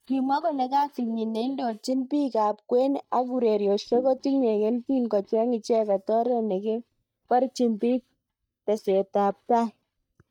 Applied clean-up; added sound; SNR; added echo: neural mask model DeepFilterNet 3.